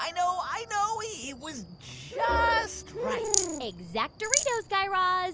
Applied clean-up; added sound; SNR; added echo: none; Rattle; 2 dB; none.